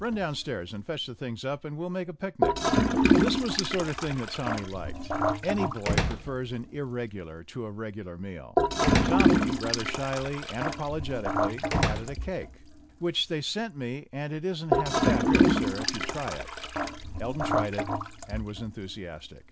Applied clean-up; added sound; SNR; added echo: none; Slam + Toilet flush / Gurgling; -5 dB; none.